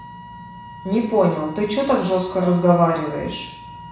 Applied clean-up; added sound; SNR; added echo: none; Wind instrument, woodwind instrument; 18 dB; reverberation time 0.7 s.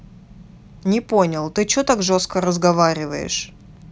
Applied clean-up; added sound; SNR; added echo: none; none; none; none.